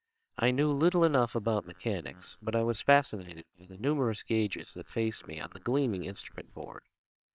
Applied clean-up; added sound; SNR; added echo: neural separator model SepFormer WHAMR!.